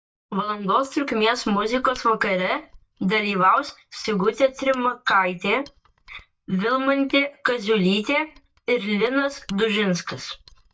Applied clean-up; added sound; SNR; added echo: neural mask model DeepFilterNet 3.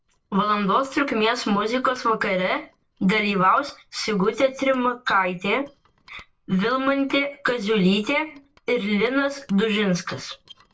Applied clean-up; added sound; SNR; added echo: neural separator model SepFormer DNS4.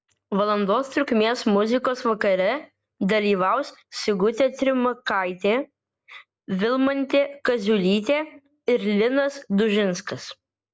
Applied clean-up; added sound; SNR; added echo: none; none; none; none.